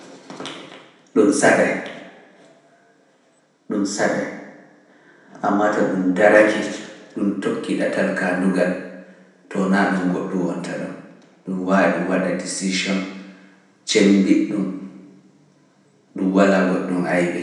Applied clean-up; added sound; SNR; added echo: none; none; none; reverberation time 0.9 s.